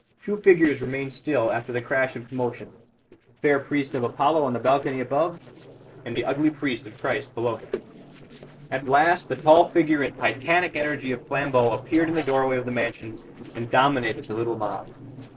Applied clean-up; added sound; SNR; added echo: neural separator model SepFormer DNS4.